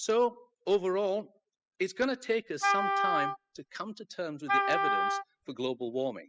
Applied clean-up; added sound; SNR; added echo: classical method spectral subtraction.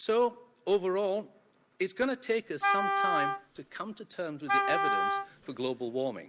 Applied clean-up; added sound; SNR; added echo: none; Wind instrument, woodwind instrument; -2 dB; none.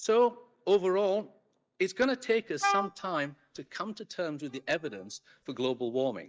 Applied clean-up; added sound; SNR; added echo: neural mask model DeepFilterNet 3.